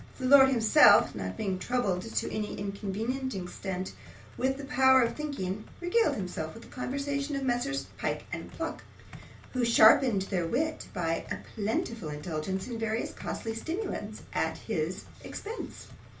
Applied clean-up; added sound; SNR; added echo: none; Computer keyboard; 20 dB; reverberation time 0.2 s.